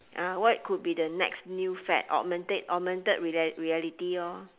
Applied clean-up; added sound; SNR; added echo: none; none; none; none.